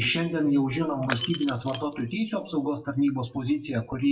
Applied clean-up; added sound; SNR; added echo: classical method WPE with log-MMSE.